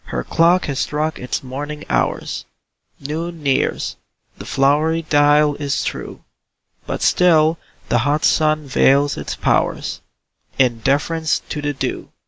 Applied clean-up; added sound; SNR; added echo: none; none; none; none.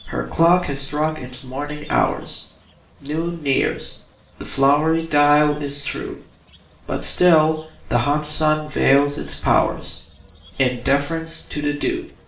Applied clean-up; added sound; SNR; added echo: none; Bird vocalization, bird call, bird song; 6 dB; reverberation time 0.5 s.